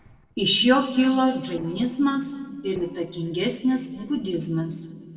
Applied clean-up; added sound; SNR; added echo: neural separator model SepFormer DNS4.